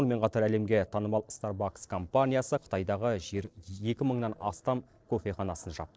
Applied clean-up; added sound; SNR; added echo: neural separator model SepFormer DNS4.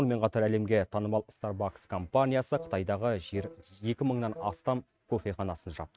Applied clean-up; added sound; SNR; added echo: neural mask model RNNoise.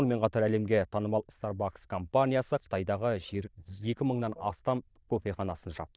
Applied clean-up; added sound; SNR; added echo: neural diffusion model UNIVERSE++.